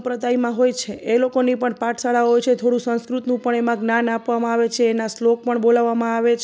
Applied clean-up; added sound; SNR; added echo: none; none; none; none.